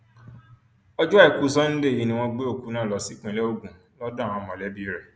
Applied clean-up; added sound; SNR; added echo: none; none; none; none.